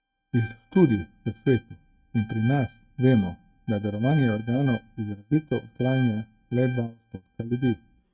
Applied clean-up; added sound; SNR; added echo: neural mask model RNNoise.